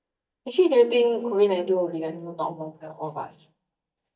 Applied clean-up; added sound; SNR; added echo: neural mask model DeepFilterNet 3.